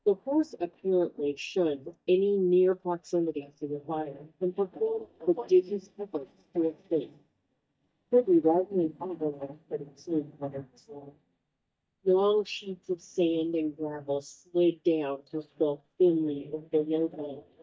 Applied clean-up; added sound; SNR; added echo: neural mask model DeepFilterNet 3.